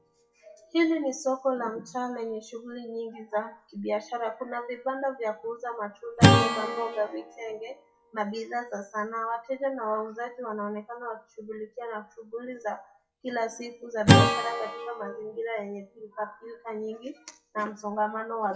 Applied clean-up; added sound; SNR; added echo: classical method WPE with log-MMSE.